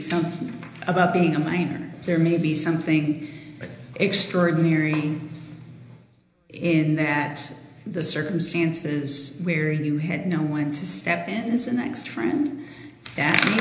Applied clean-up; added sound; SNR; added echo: none; none; none; reverberation time 1.0 s.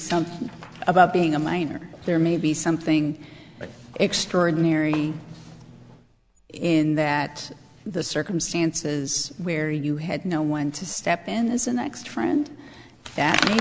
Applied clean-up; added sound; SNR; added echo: none; none; none; none.